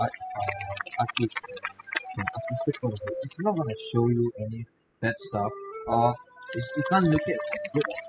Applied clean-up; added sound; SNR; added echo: classical method spectral subtraction.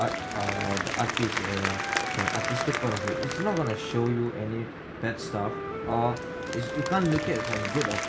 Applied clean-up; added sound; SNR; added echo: none; Wind instrument, woodwind instrument + Applause / Crowd; 3 dB; none.